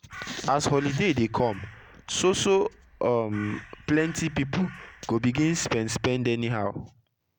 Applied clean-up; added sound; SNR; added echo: none; Crow; 19 dB; none.